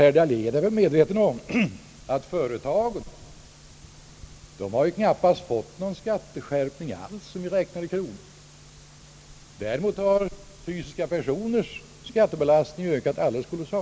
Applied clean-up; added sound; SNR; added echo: none; none; none; none.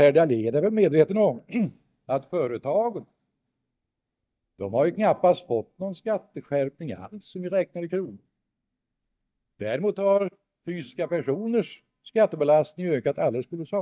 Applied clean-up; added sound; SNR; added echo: neural mask model DeepFilterNet 3.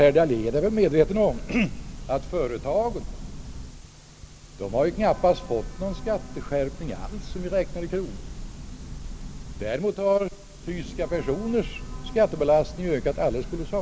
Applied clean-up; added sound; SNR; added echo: none; Train / Breathing; 10 dB; none.